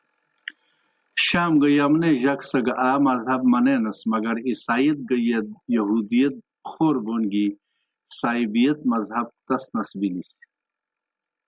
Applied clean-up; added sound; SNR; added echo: none; none; none; none.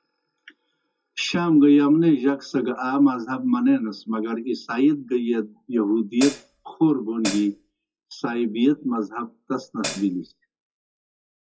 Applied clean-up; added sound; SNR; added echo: classical method WPE with log-MMSE.